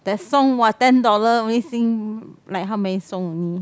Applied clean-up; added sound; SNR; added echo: none; none; none; none.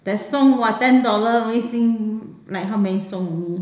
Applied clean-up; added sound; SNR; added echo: none; none; none; reverberation time 0.9 s.